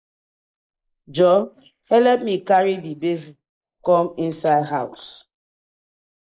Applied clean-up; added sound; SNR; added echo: neural mask model Resemble Enhance denoiser.